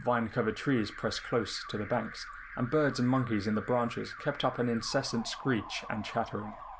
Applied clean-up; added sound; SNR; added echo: none; Alarm; 14 dB; none.